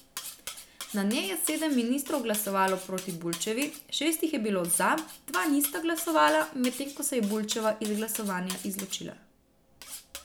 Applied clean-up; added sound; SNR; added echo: none; Cutlery, silverware; 14 dB; none.